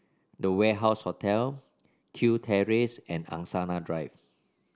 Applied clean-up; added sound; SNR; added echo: none; none; none; none.